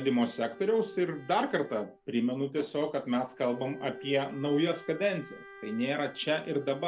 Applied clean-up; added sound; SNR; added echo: none; Bowed string instrument; 18 dB; none.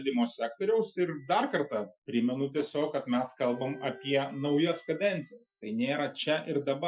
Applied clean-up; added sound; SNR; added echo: classical method Wiener filter.